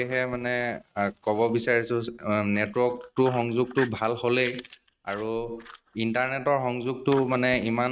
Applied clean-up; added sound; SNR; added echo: neural mask model RNNoise.